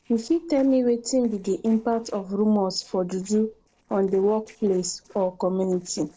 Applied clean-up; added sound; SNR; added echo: neural separator model SepFormer DNS4.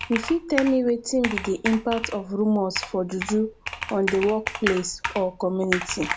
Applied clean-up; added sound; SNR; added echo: none; Computer keyboard; 8 dB; none.